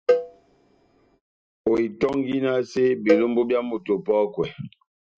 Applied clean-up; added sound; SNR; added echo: classical method Wiener filter.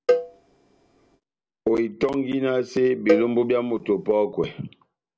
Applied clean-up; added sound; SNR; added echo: none; Cowbell; 4 dB; none.